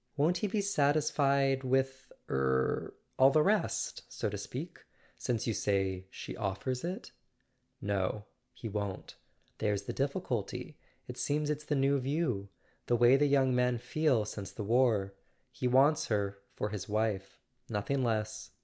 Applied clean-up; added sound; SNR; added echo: none; none; none; none.